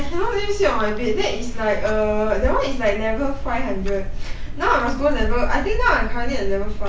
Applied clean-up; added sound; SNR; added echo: none; Clock; 0 dB; none.